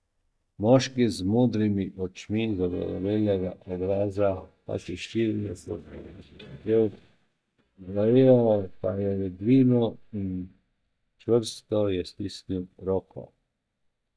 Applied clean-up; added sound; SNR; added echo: neural mask model DeepFilterNet 3.